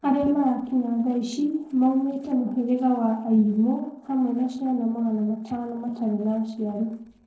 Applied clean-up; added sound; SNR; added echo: neural separator model SepFormer DNS4.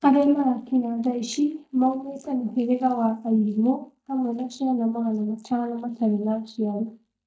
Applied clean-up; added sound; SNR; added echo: neural mask model DeepFilterNet 3.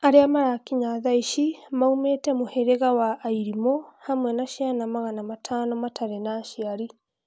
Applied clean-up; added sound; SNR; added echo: none; none; none; none.